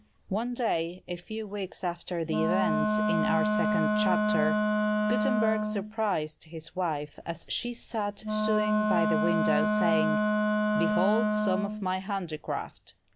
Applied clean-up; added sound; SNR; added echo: none; Wind instrument, woodwind instrument; -3 dB; none.